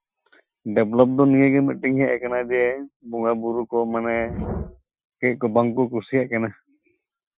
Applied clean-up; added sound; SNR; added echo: classical method Wiener filter.